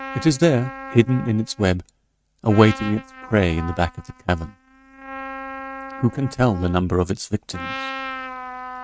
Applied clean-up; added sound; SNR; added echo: neural mask model RNNoise.